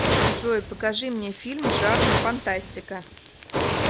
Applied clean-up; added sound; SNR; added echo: none; Fire; -3 dB; none.